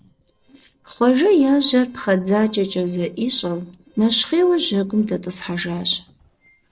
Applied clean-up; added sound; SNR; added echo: neural separator model SepFormer DNS4.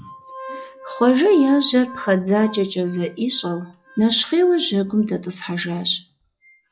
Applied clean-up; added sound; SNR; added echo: classical method log-MMSE.